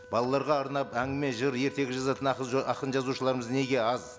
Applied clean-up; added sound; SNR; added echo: none; Wind instrument, woodwind instrument; 19 dB; none.